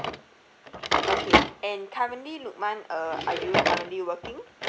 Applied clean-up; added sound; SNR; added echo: none; Drawer open or close; -4 dB; none.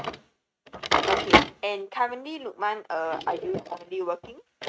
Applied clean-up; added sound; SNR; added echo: neural mask model RNNoise.